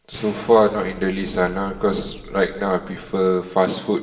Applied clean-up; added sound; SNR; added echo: none; Explosion; 20 dB; reverberation time 1.0 s.